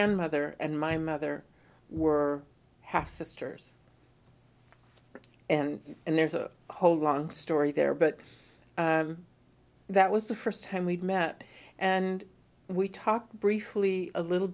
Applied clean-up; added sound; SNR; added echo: none; none; none; none.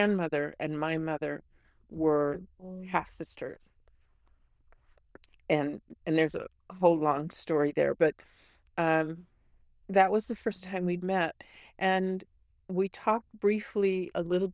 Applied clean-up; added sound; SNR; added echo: neural diffusion model UNIVERSE++.